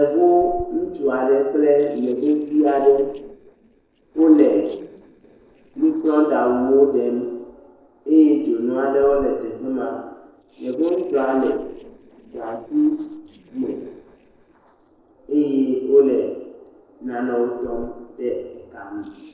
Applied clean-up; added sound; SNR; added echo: neural separator model SepFormer DNS4.